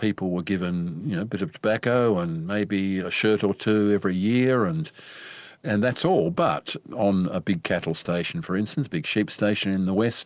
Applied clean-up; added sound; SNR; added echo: none; none; none; none.